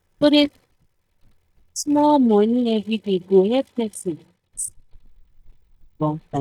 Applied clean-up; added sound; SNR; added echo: neural mask model DeepFilterNet 3.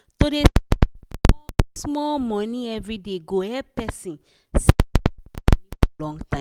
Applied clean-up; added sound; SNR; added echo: none; none; none; none.